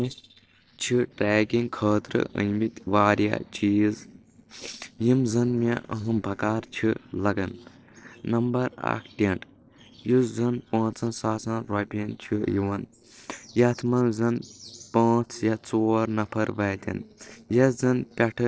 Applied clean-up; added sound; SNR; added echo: neural separator model SepFormer DNS4.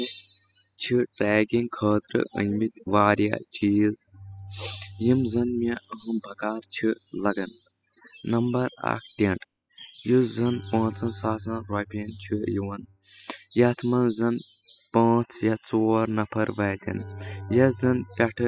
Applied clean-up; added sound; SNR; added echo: classical method spectral subtraction.